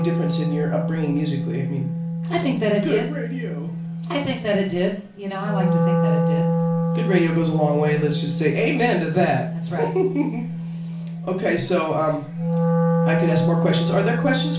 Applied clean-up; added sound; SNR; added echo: none; Wind instrument, woodwind instrument; 0 dB; reverberation time 0.3 s.